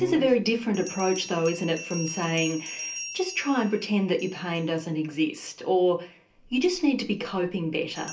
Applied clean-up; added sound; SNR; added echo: none; Bell; 15 dB; reverberation time 0.3 s.